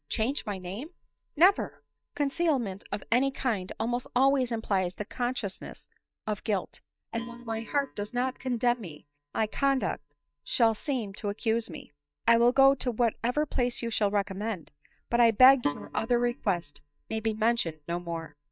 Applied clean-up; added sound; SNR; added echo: neural mask model DeepFilterNet 3.